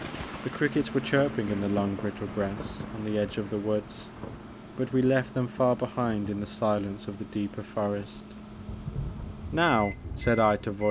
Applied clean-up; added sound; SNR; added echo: none; Thunder / Rain + Microwave oven; 10 dB; none.